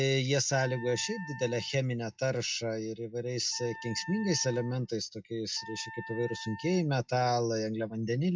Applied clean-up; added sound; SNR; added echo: classical method log-MMSE.